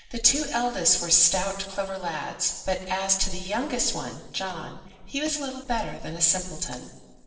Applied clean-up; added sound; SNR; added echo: neural separator model SepFormer DNS4.